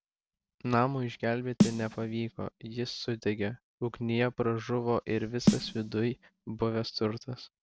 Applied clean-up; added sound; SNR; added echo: none; Snare drum; 1 dB; none.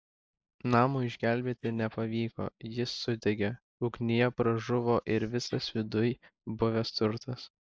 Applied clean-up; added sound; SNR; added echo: neural mask model Resemble Enhance denoiser.